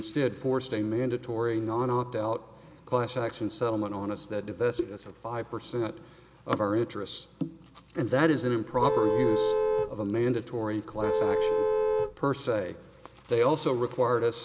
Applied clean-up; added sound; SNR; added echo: none; Vehicle horn, car horn, honking; -2 dB; none.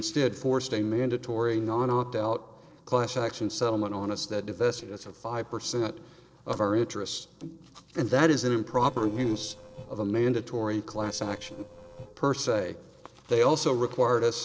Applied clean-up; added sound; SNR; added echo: neural separator model SepFormer DNS4.